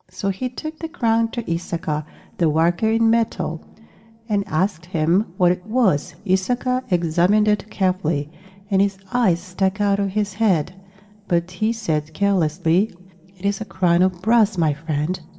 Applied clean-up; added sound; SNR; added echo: none; none; none; reverberation time 0.8 s.